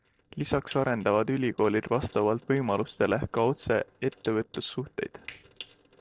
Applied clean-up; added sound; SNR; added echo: neural separator model SepFormer DNS4.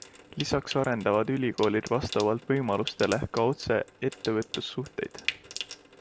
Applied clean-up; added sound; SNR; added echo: none; Trickle, dribble / Sink (filling or washing) / Water tap, faucet; 13 dB; none.